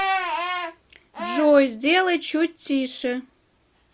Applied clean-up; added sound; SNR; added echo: none; none; none; none.